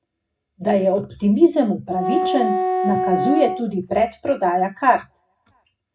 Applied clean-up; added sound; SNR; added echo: none; Wind instrument, woodwind instrument; 3 dB; reverberation time 0.2 s.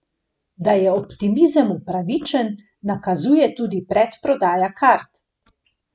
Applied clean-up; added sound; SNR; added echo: none; none; none; none.